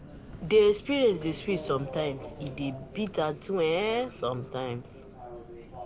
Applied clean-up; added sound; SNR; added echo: none; Subway, metro, underground; 14 dB; none.